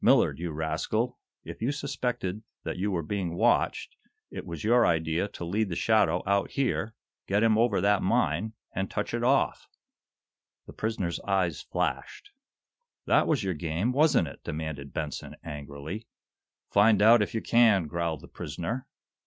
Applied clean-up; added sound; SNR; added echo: none; none; none; none.